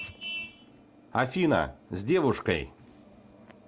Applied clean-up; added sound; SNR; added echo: none; Vehicle horn, car horn, honking; 16 dB; none.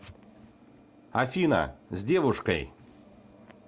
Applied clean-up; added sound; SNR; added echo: none; none; none; none.